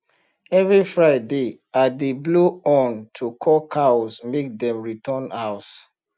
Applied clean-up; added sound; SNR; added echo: none; none; none; none.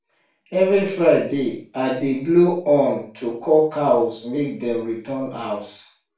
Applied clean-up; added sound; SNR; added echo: none; none; none; reverberation time 0.4 s.